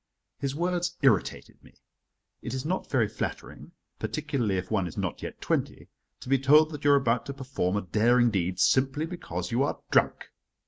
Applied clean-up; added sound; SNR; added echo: neural mask model Resemble Enhance denoiser.